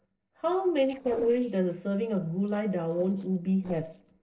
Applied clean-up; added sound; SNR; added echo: neural separator model SepFormer DNS4.